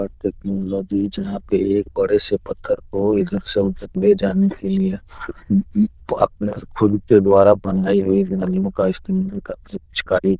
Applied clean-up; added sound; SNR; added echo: neural diffusion model UNIVERSE++.